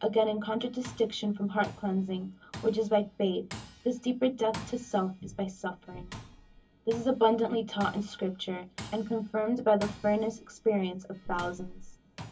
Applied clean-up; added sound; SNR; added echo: none; Tools; 17 dB; reverberation time 0.3 s.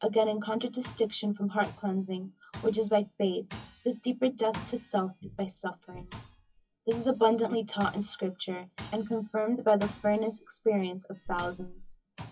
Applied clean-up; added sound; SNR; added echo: classical method WPE with log-MMSE.